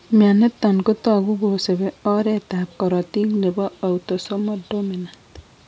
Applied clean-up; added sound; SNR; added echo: none; none; none; none.